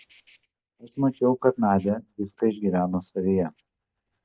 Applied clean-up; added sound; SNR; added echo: neural mask model DeepFilterNet 3.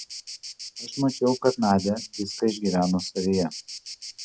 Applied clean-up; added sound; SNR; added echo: none; Insect; 13 dB; none.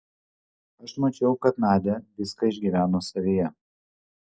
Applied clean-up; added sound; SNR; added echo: none; none; none; none.